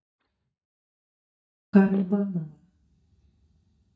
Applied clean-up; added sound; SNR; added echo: neural mask model DeepFilterNet 3.